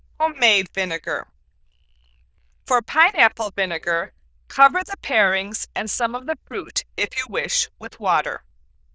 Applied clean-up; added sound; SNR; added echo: neural diffusion model UNIVERSE++.